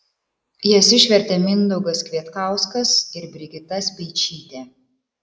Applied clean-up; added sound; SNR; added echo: neural mask model Resemble Enhance denoiser.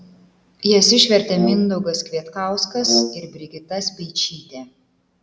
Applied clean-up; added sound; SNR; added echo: none; Brass instrument; 6 dB; none.